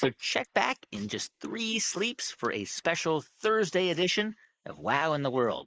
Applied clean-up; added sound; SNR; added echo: neural mask model Resemble Enhance denoiser.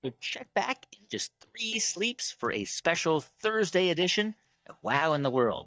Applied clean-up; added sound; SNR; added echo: neural mask model DeepFilterNet 3.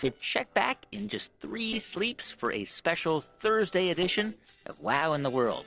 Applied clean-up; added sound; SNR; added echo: neural separator model SepFormer DNS4.